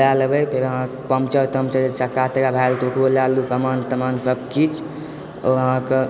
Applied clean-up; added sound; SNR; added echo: none; none; none; none.